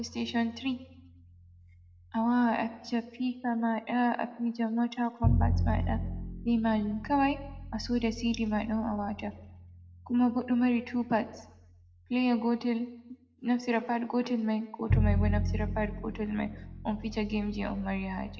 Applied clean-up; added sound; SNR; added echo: none; Bowed string instrument; 5 dB; reverberation time 0.9 s.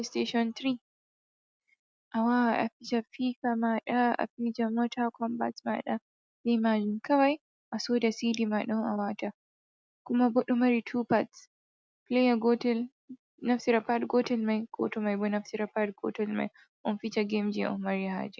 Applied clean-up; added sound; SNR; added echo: none; none; none; none.